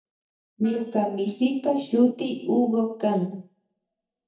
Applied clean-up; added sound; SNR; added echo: neural mask model DeepFilterNet 3.